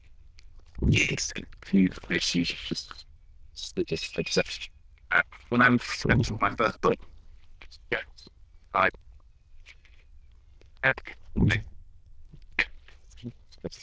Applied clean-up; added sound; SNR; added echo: neural diffusion model UNIVERSE++.